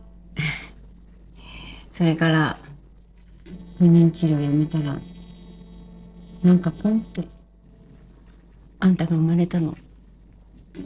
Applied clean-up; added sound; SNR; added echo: neural separator model SepFormer DNS4.